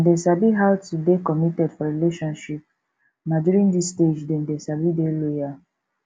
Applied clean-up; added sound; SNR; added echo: none; none; none; none.